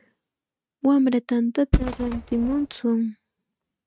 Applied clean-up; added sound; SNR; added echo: neural mask model RNNoise.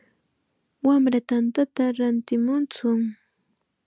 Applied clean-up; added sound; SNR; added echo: none; none; none; none.